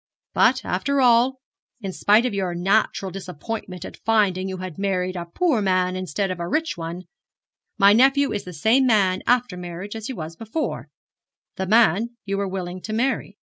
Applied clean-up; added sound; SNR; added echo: none; none; none; none.